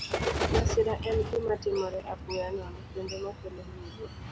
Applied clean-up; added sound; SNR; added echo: none; Bird; 1 dB; none.